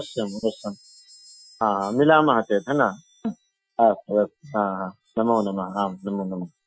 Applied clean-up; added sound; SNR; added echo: classical method Wiener filter.